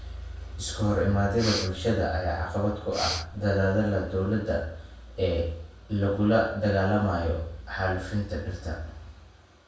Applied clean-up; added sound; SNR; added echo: none; Breathing; 9 dB; reverberation time 0.6 s.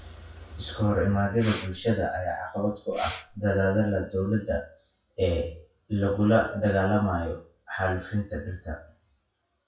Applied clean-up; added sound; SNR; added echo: classical method WPE with log-MMSE.